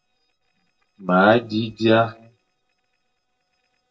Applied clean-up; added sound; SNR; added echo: neural separator model SepFormer DNS4.